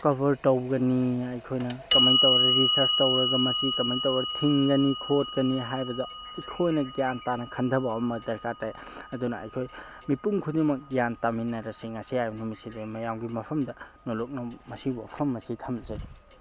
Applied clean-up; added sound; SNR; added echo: none; Clock; -1 dB; none.